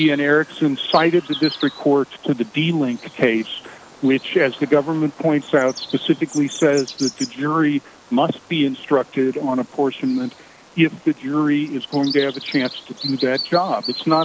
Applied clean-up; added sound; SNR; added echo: none; Bird vocalization, bird call, bird song; 16 dB; none.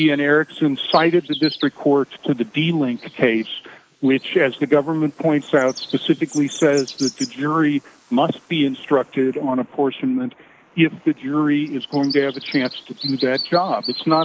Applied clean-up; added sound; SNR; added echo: neural mask model Resemble Enhance denoiser.